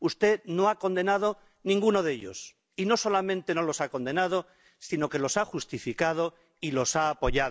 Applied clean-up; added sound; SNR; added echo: none; none; none; none.